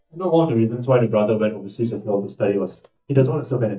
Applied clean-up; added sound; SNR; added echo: neural mask model DeepFilterNet 3.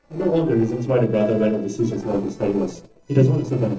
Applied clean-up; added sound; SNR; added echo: neural separator model SepFormer DNS4.